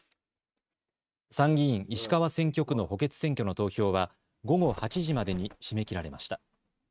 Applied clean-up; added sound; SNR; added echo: neural mask model RNNoise.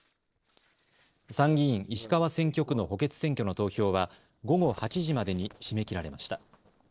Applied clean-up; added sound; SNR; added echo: neural separator model SepFormer DNS4.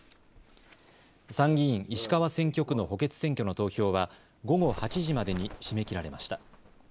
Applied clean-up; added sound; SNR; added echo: none; Bird; 16 dB; none.